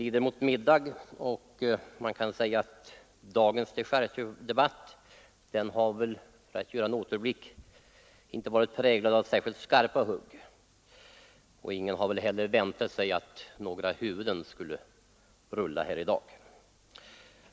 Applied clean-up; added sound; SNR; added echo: none; none; none; none.